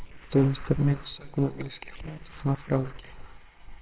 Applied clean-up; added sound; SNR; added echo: neural separator model SepFormer WHAMR!.